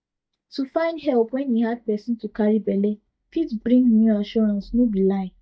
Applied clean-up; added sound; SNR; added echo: neural mask model DeepFilterNet 3.